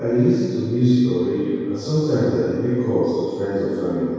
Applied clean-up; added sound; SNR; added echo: none; none; none; reverberation time 2.0 s.